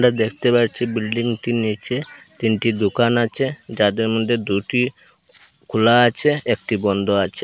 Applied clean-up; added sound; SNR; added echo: none; none; none; none.